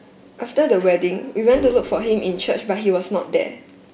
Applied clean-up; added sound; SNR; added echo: none; Organ; 13 dB; none.